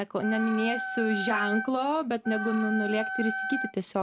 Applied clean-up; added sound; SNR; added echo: none; Wind instrument, woodwind instrument; 5 dB; none.